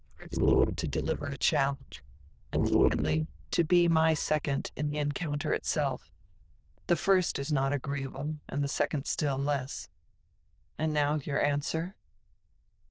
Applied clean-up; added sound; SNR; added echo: neural diffusion model UNIVERSE++.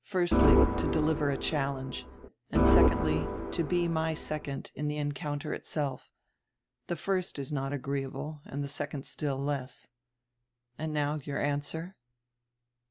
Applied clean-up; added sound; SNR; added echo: none; Organ; -5 dB; none.